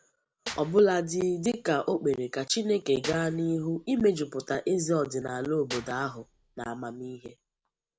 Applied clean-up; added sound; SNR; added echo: none; Clapping / Drum kit; 18 dB; none.